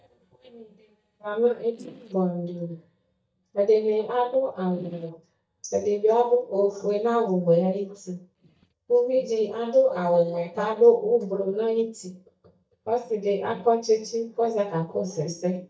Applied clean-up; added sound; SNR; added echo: neural mask model DeepFilterNet 3.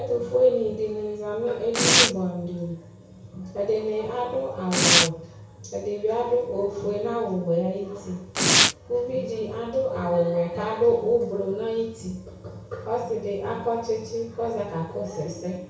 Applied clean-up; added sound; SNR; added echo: none; Domestic sounds, home sounds; 0 dB; reverberation time 0.6 s.